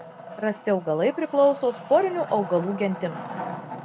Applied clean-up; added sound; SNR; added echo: none; Wood; 13 dB; none.